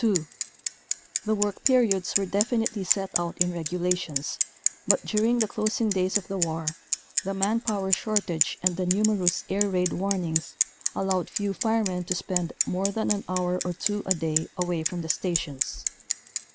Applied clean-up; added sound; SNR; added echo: none; Bicycle; 4 dB; none.